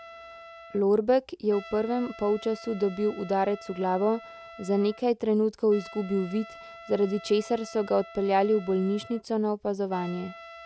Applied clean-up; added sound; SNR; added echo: none; Trumpet; 19 dB; none.